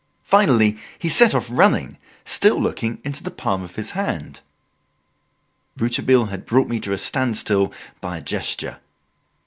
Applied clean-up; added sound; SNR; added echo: none; none; none; none.